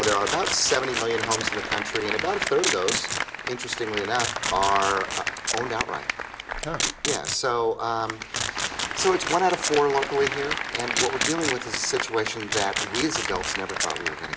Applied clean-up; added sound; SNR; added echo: none; Packing tape, duct tape + Applause; 2 dB; none.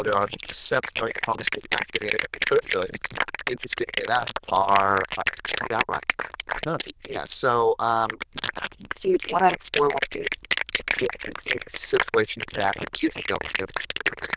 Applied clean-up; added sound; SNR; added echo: neural diffusion model UNIVERSE++.